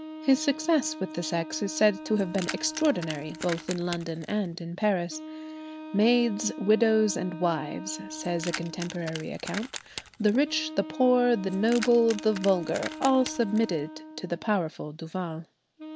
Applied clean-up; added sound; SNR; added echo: none; Keys jangling + Wind instrument, woodwind instrument; 13 dB; none.